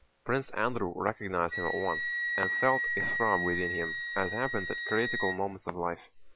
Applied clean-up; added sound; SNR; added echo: none; Wind instrument, woodwind instrument; 3 dB; none.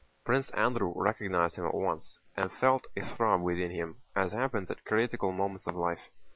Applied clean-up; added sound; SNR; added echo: none; none; none; none.